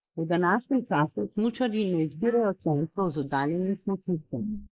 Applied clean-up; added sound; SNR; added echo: neural mask model Resemble Enhance denoiser.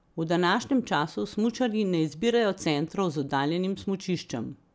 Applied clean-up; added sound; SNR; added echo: none; none; none; none.